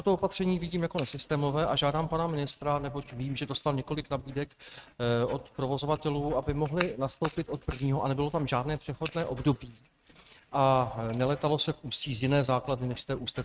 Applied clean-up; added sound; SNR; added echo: neural mask model RNNoise.